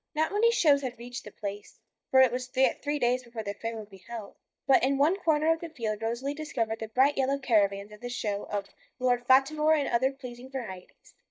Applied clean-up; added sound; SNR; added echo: neural mask model DeepFilterNet 3.